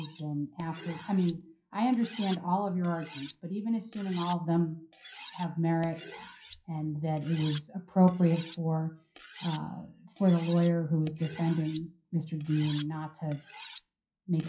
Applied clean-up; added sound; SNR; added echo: classical method WPE with log-MMSE.